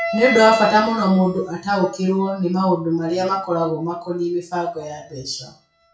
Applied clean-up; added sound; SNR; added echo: classical method WPE with log-MMSE.